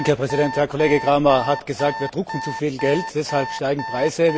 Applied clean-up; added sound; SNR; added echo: none; Alarm; 10 dB; none.